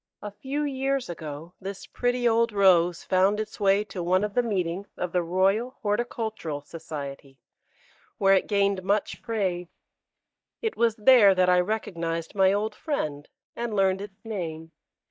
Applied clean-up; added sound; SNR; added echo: neural mask model DeepFilterNet 3.